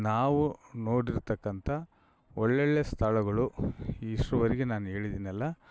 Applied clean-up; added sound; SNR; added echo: none; none; none; none.